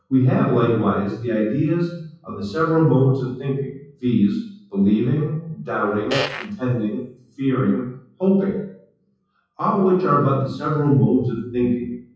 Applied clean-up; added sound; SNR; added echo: classical method WPE with log-MMSE.